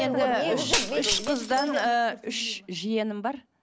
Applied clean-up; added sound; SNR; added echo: none; Shatter; 7 dB; none.